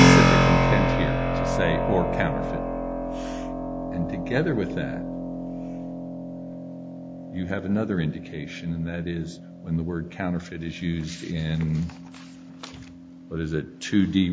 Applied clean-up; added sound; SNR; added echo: none; Keyboard (musical); -3 dB; none.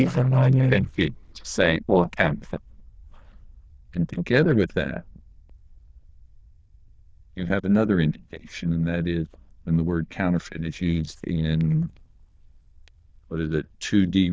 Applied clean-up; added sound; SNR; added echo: neural diffusion model UNIVERSE++.